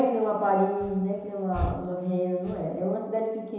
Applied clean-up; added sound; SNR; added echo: none; Breathing; 10 dB; reverberation time 1.0 s.